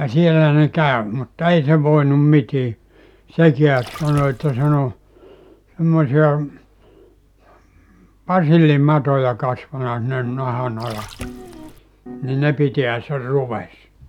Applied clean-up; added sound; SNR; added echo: none; Piano + Splash, splatter; 17 dB; none.